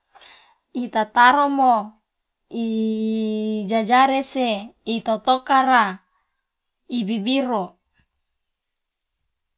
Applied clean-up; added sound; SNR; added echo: none; none; none; none.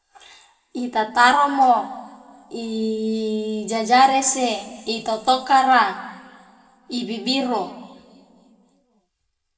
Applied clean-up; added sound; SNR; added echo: none; none; none; reverberation time 1.8 s.